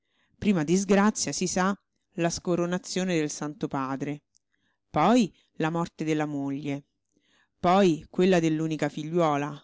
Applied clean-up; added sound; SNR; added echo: none; none; none; none.